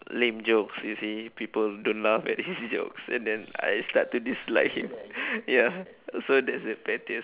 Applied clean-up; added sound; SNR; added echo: none; none; none; none.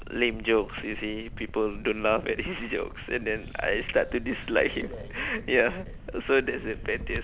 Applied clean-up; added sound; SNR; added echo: none; Crackle; 11 dB; none.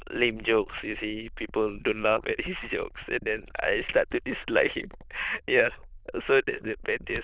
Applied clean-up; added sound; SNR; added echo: neural diffusion model UNIVERSE++.